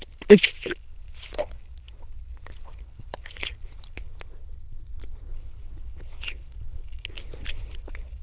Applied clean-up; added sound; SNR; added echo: neural diffusion model UNIVERSE++.